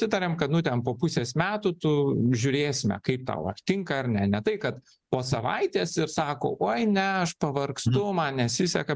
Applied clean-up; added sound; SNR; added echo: none; none; none; none.